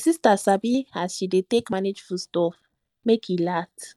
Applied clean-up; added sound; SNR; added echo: neural mask model DeepFilterNet 3.